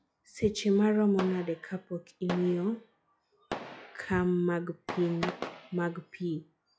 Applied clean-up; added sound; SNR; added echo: classical method log-MMSE.